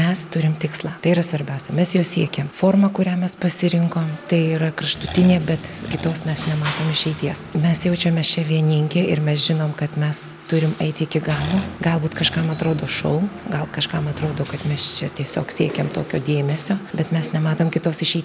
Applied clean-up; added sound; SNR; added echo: none; Accelerating, revving, vroom; 14 dB; none.